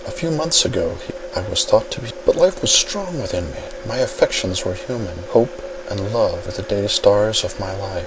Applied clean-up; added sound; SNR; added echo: none; none; none; none.